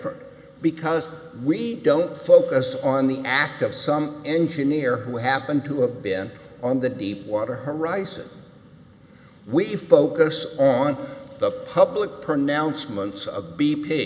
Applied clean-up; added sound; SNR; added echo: none; none; none; none.